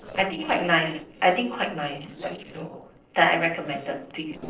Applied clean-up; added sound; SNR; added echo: neural separator model SepFormer DNS4.